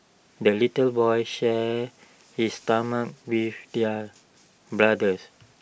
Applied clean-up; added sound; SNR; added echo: none; none; none; none.